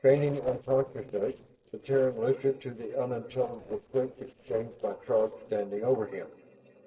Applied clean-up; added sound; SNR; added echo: neural separator model SepFormer DNS4.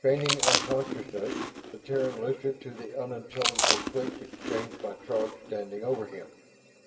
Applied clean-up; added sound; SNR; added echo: none; Chewing, mastication; 0 dB; reverberation time 2.9 s.